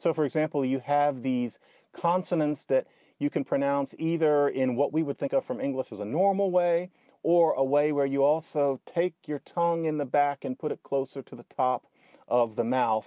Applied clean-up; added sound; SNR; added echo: none; none; none; none.